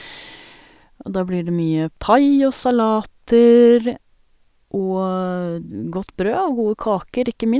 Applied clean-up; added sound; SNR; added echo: none; none; none; none.